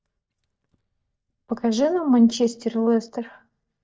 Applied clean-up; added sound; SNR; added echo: neural mask model DeepFilterNet 3.